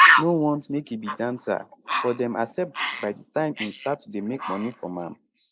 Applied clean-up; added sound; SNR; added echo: neural mask model Resemble Enhance denoiser.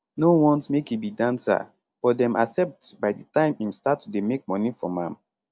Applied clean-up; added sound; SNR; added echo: none; none; none; none.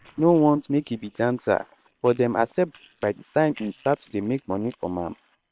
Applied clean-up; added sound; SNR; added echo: neural separator model SepFormer WHAM!.